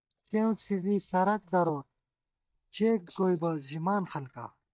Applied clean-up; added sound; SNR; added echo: neural mask model DeepFilterNet 3.